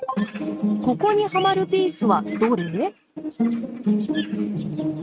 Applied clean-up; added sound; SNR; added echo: neural mask model RNNoise.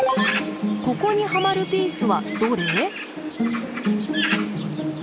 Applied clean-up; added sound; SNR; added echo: none; Bird; 7 dB; none.